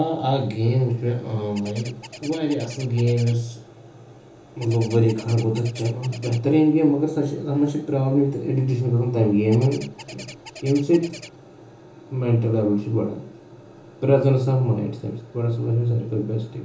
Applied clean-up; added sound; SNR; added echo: none; Bird; 19 dB; reverberation time 1.2 s.